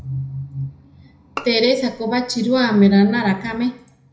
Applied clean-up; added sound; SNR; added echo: none; Bowed string instrument; 18 dB; reverberation time 0.5 s.